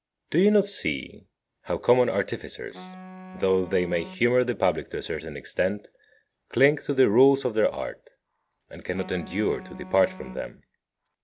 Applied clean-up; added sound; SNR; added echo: none; Wind instrument, woodwind instrument; 18 dB; none.